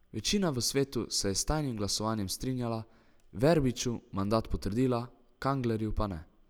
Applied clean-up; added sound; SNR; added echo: none; none; none; none.